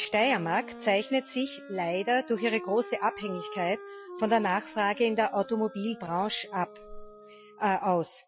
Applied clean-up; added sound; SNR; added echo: classical method Wiener filter.